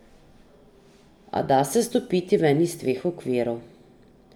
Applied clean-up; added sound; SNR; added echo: none; none; none; reverberation time 0.8 s.